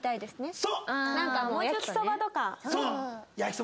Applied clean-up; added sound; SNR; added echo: none; none; none; none.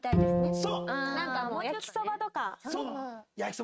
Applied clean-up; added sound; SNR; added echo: neural mask model RNNoise.